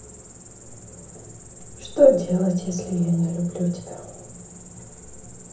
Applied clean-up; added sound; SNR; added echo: none; Cricket; 18 dB; reverberation time 0.7 s.